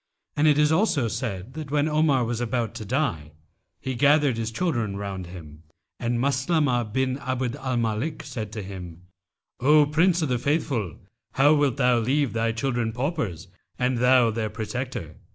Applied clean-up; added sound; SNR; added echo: none; none; none; none.